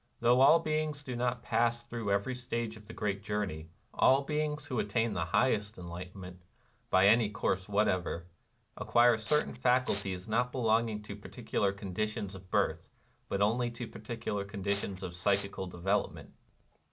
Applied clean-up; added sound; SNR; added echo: none; Respiratory sounds; 8 dB; none.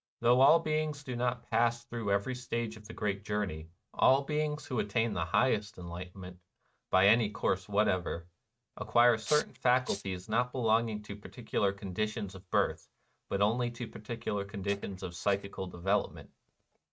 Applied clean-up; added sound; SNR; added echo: neural mask model RNNoise.